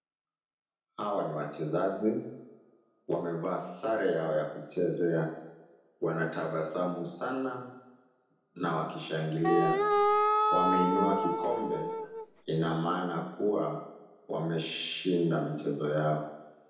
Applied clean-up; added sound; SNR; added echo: none; Wind instrument, woodwind instrument; -4 dB; reverberation time 0.9 s.